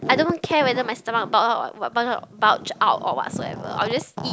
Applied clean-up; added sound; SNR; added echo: none; none; none; none.